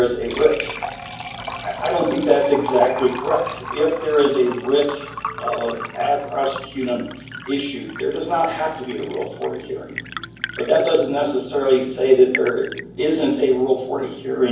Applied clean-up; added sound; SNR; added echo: none; Liquid; 12 dB; reverberation time 0.9 s.